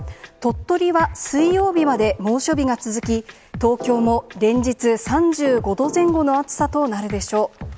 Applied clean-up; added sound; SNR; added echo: none; none; none; none.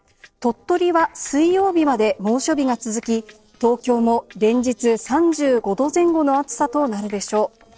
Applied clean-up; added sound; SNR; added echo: neural separator model SepFormer DNS4.